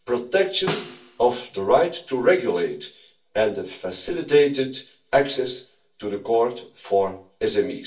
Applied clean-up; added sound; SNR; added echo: none; Snare drum; 12 dB; reverberation time 0.3 s.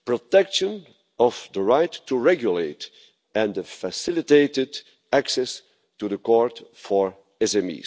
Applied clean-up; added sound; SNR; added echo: none; none; none; none.